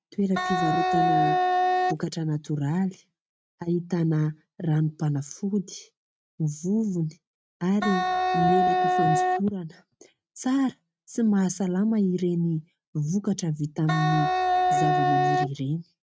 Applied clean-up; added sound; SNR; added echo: neural mask model RNNoise.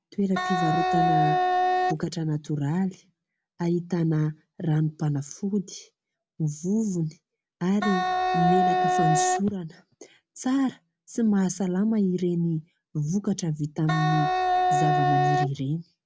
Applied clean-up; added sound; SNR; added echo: none; Wind instrument, woodwind instrument; -3 dB; none.